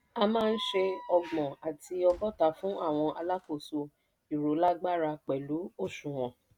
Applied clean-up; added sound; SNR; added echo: none; Squeak; 18 dB; none.